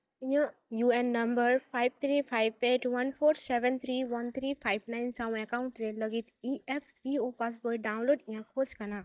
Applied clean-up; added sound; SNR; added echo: neural mask model DeepFilterNet 3.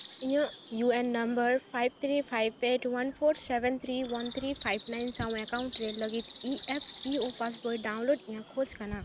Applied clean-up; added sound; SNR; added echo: none; Bird; 8 dB; none.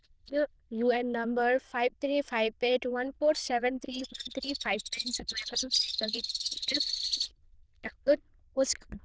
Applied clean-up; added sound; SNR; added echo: neural diffusion model UNIVERSE++.